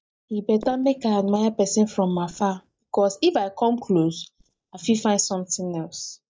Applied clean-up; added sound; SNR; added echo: neural mask model DeepFilterNet 3.